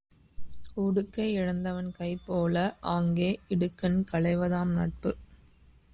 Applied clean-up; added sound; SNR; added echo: none; none; none; none.